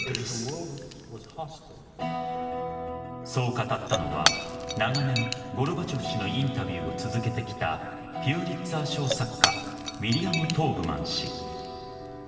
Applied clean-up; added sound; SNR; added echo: none; Shatter / Crushing; 6 dB; reverberation time 2.3 s.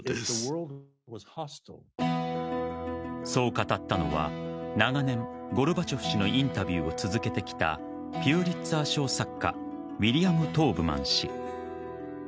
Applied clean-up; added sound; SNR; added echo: none; none; none; none.